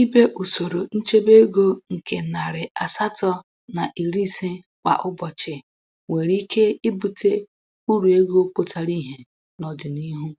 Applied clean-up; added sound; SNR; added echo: none; none; none; none.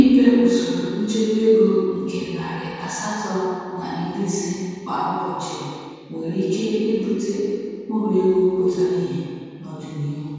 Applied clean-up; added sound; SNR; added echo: none; none; none; reverberation time 2.1 s.